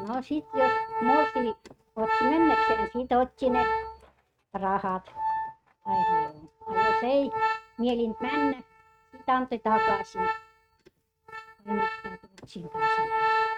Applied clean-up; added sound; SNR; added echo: neural mask model RNNoise.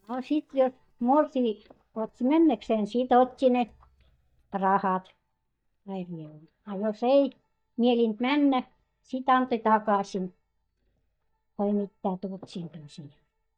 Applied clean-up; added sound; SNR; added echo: neural mask model DeepFilterNet 3.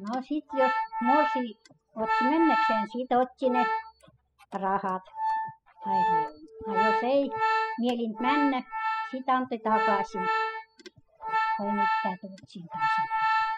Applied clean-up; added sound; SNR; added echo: classical method spectral subtraction.